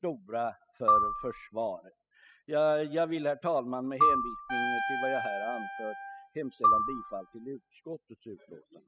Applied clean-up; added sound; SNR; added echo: classical method spectral subtraction.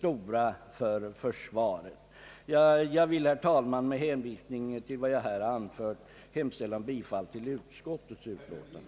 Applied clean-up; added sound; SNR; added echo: none; none; none; none.